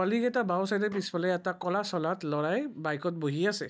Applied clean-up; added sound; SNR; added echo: neural mask model DeepFilterNet 3.